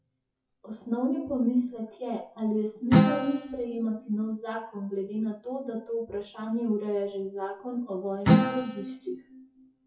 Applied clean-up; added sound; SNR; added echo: classical method WPE with log-MMSE.